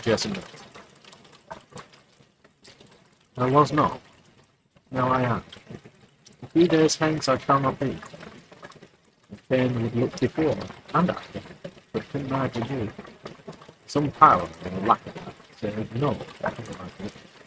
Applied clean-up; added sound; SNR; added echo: neural mask model RNNoise.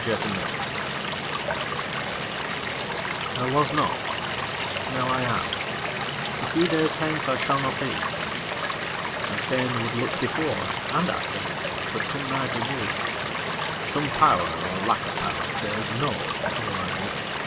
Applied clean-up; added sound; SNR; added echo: none; Stream / Liquid; -1 dB; none.